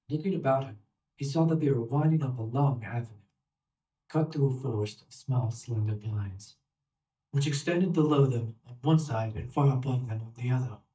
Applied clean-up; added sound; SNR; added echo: neural mask model DeepFilterNet 3.